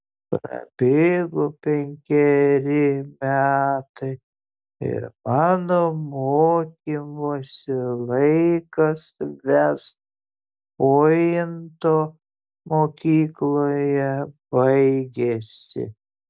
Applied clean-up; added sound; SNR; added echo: none; none; none; none.